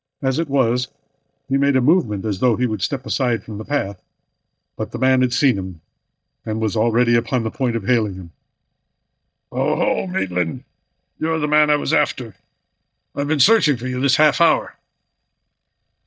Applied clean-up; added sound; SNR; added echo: neural mask model DeepFilterNet 3.